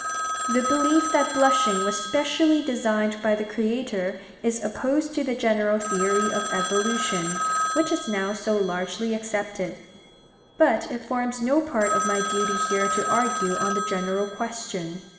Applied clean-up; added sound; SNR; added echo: none; Telephone; 5 dB; reverberation time 1.7 s.